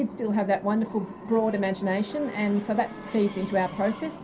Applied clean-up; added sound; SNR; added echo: none; Race car, auto racing / Accelerating, revving, vroom; 19 dB; reverberation time 0.3 s.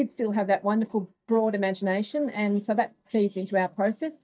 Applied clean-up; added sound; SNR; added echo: neural mask model DeepFilterNet 3.